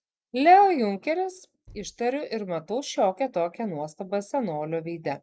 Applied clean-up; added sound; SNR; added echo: neural separator model SepFormer DNS4.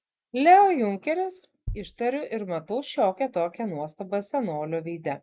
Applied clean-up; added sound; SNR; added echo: none; Bass drum; 16 dB; none.